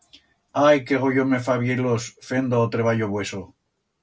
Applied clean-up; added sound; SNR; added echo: none; none; none; none.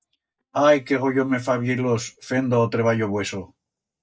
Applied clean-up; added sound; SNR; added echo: neural mask model DeepFilterNet 3.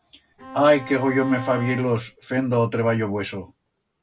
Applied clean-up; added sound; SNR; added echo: none; Bowed string instrument; 13 dB; none.